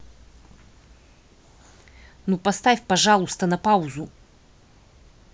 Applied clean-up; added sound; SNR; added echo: none; none; none; none.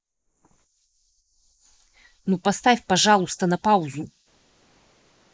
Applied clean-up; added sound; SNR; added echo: neural mask model Resemble Enhance denoiser.